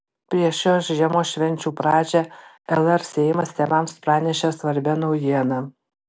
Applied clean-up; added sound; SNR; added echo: none; none; none; none.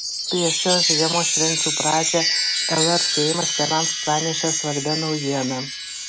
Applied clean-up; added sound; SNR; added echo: none; Chime; -1 dB; none.